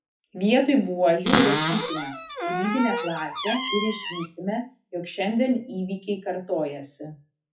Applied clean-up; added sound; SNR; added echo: classical method WPE with log-MMSE.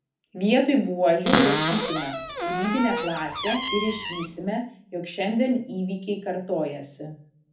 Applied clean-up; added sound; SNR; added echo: none; Cupboard open or close; 1 dB; reverberation time 0.4 s.